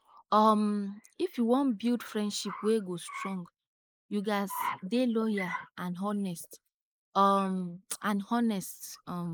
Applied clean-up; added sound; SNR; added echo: neural mask model Resemble Enhance denoiser.